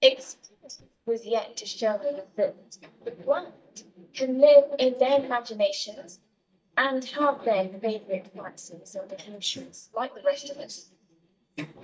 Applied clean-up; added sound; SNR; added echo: neural mask model DeepFilterNet 3.